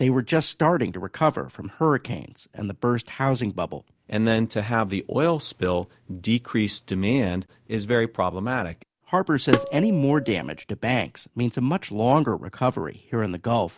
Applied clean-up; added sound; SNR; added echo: none; Tabla; 3 dB; none.